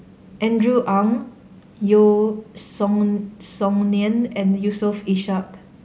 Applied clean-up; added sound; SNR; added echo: none; none; none; none.